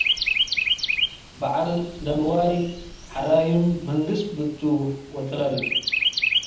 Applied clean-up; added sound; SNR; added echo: none; Chirp, tweet; 2 dB; reverberation time 0.8 s.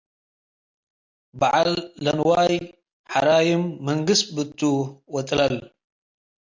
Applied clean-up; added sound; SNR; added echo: none; none; none; none.